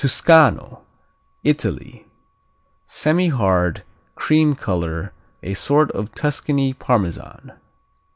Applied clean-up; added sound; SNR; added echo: none; none; none; none.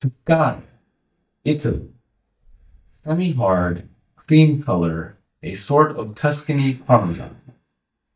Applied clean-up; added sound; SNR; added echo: neural mask model DeepFilterNet 3.